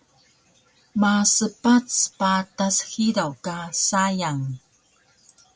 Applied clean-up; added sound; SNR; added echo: none; none; none; none.